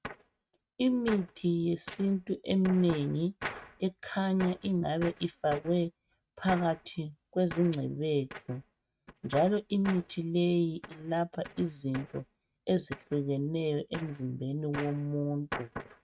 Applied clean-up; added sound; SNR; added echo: neural mask model RNNoise.